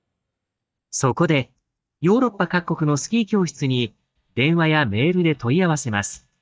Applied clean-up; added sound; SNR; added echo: neural mask model DeepFilterNet 3.